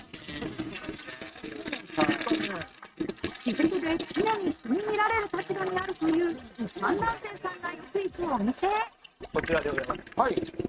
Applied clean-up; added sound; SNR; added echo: neural mask model RNNoise.